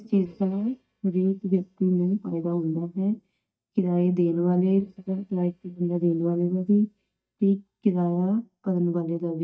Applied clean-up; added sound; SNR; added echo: neural mask model DeepFilterNet 3.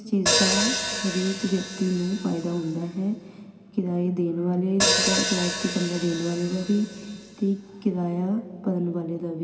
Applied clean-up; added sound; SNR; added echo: none; Hi-hat; 2 dB; reverberation time 2.2 s.